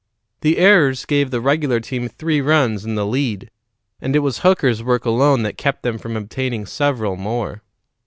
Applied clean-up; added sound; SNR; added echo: none; none; none; none.